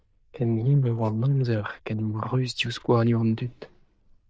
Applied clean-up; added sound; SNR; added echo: neural diffusion model UNIVERSE++.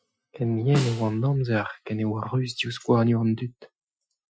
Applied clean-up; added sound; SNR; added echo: classical method Wiener filter.